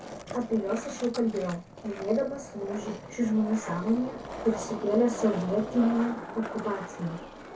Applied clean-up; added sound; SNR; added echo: none; Skateboard; 10 dB; reverberation time 0.2 s.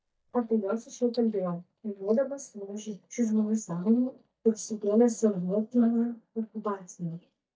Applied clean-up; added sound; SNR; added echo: neural mask model DeepFilterNet 3.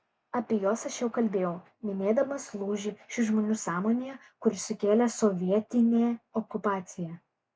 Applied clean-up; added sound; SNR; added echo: none; none; none; none.